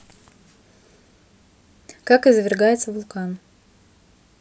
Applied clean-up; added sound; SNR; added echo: none; none; none; none.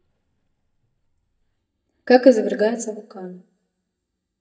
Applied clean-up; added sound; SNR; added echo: neural mask model DeepFilterNet 3.